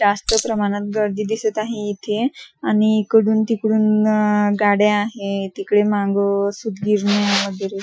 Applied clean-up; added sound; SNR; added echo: classical method Wiener filter.